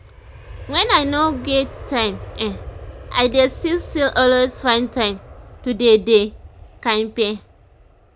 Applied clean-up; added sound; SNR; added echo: none; Aircraft; 16 dB; none.